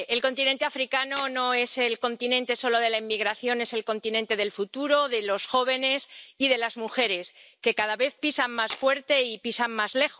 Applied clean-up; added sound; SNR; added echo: none; Tools; 13 dB; none.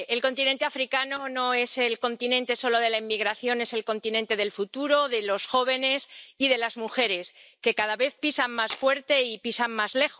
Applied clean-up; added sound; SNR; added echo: neural mask model DeepFilterNet 3.